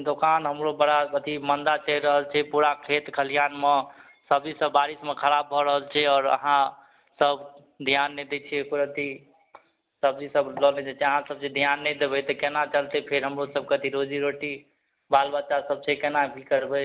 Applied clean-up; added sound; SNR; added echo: none; none; none; none.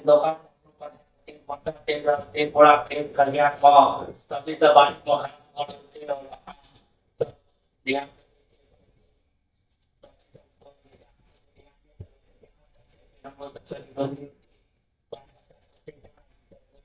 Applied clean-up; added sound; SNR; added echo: neural mask model DeepFilterNet 3.